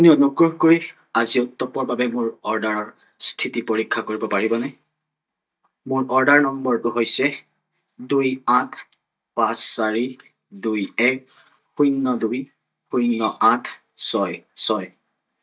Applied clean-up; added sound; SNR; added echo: neural mask model DeepFilterNet 3.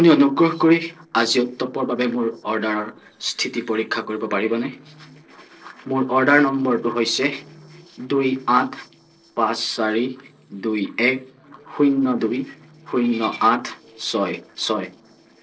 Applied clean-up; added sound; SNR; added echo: neural separator model SepFormer DNS4.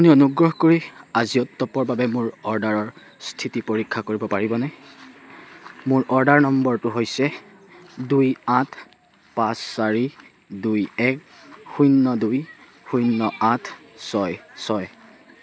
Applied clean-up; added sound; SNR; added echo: none; none; none; none.